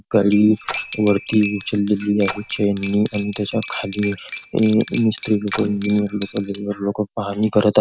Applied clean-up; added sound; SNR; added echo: none; Splash, splatter + Cutlery, silverware; 11 dB; none.